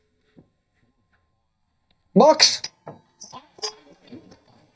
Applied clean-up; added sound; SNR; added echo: neural mask model DeepFilterNet 3.